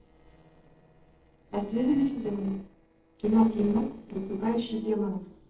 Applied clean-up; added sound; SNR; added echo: neural separator model SepFormer DNS4.